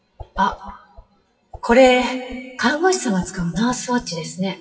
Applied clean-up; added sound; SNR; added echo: classical method WPE with log-MMSE.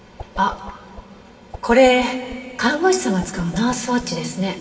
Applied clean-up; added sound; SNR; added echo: none; Whoosh, swoosh, swish; 18 dB; reverberation time 2.5 s.